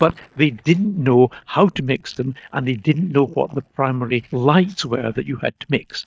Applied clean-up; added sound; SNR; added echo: neural mask model DeepFilterNet 3.